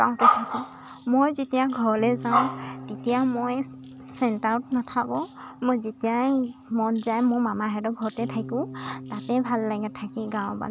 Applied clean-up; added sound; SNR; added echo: none; Bass guitar; 16 dB; none.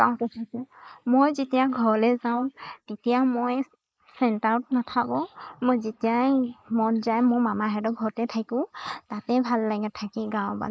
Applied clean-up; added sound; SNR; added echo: neural mask model Resemble Enhance denoiser.